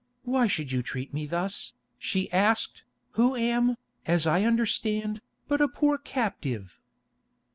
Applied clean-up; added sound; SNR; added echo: none; none; none; none.